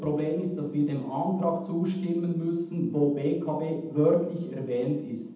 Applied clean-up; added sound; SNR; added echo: none; none; none; reverberation time 0.8 s.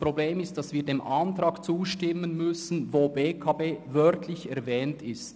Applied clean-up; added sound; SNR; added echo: none; none; none; none.